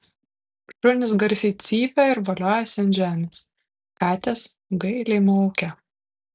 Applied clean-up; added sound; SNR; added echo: none; none; none; none.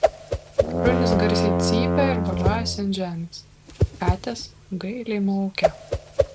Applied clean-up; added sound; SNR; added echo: none; Whoosh, swoosh, swish + Brass instrument; -4 dB; none.